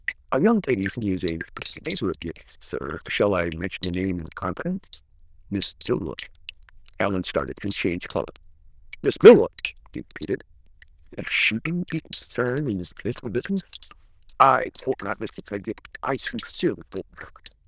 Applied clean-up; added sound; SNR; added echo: neural diffusion model UNIVERSE++.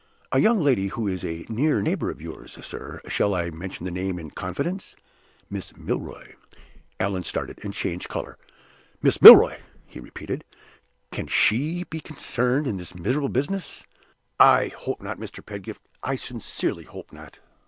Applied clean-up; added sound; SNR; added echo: none; none; none; none.